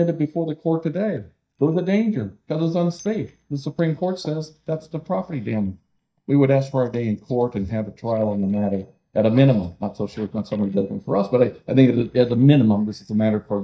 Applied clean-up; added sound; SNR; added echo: neural mask model DeepFilterNet 3.